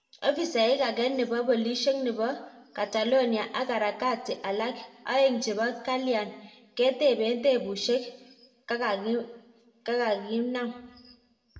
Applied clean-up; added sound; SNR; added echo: none; none; none; reverberation time 0.8 s.